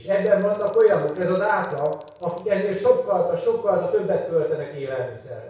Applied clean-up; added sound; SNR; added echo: none; Bell; 6 dB; reverberation time 0.6 s.